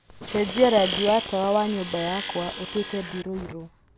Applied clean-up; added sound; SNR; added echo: none; Tools; 6 dB; none.